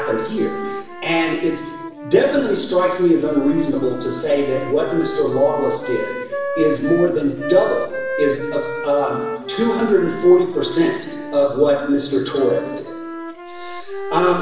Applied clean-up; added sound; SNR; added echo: none; Wind instrument, woodwind instrument; 9 dB; reverberation time 1.1 s.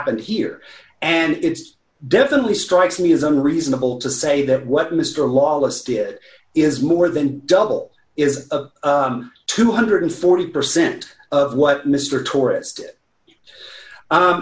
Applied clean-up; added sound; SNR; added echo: none; none; none; none.